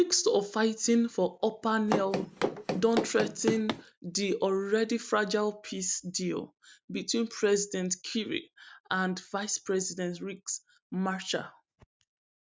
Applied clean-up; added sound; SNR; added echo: none; Run; 2 dB; none.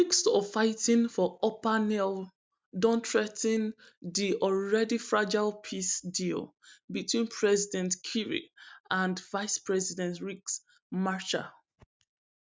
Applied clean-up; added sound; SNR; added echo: none; none; none; none.